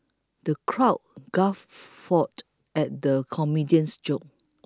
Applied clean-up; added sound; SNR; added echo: none; none; none; none.